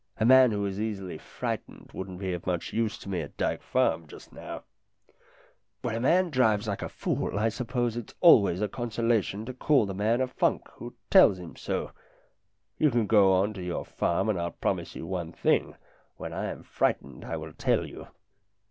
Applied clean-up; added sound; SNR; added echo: none; none; none; none.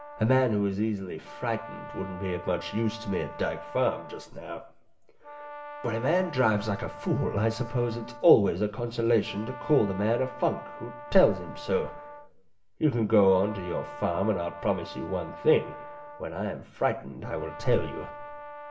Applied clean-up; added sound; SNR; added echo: none; Brass instrument; 15 dB; reverberation time 0.7 s.